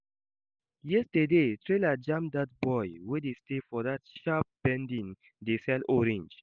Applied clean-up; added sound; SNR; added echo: none; none; none; none.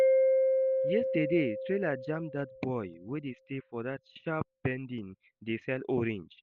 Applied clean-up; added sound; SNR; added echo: none; Mallet percussion; -2 dB; none.